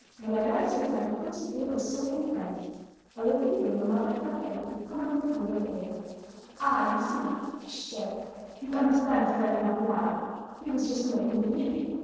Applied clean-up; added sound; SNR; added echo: neural separator model SepFormer DNS4.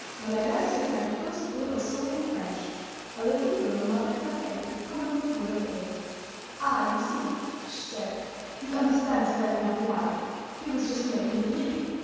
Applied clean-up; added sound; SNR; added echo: none; Fire; 13 dB; reverberation time 2.1 s.